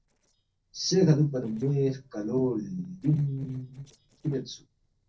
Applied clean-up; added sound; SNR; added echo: neural separator model SepFormer DNS4.